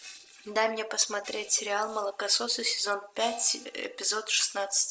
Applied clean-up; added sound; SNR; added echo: neural separator model SepFormer DNS4.